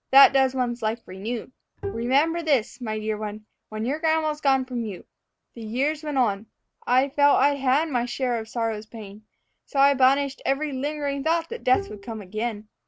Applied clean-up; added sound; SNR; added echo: none; Bowed string instrument; 12 dB; none.